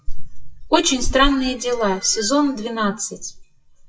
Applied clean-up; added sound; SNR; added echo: classical method WPE with log-MMSE.